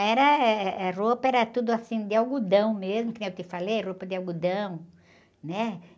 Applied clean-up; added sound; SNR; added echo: none; none; none; none.